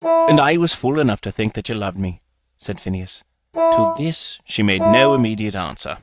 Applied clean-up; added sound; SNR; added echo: neural mask model RNNoise.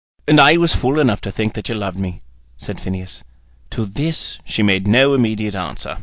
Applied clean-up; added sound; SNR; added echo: none; none; none; none.